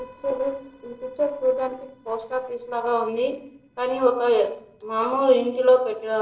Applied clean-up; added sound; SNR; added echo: neural separator model SepFormer DNS4.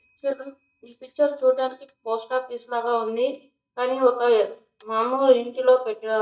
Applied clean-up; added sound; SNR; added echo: neural mask model DeepFilterNet 3.